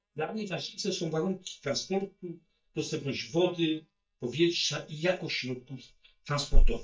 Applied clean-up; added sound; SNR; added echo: neural mask model DeepFilterNet 3.